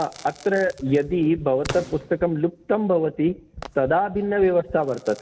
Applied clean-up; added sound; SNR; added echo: none; Tap + Crackle / Fireworks; 18 dB; none.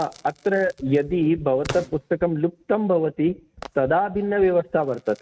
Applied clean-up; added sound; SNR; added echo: neural mask model RNNoise.